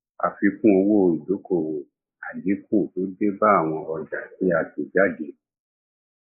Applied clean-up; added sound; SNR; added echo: neural mask model Resemble Enhance denoiser.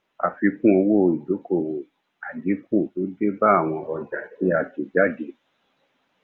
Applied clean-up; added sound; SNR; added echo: none; none; none; none.